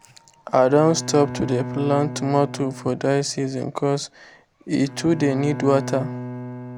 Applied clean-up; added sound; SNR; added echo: none; Bowed string instrument; 12 dB; none.